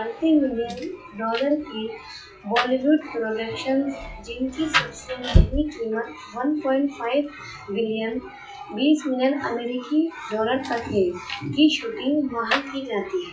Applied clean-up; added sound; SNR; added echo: classical method WPE with log-MMSE.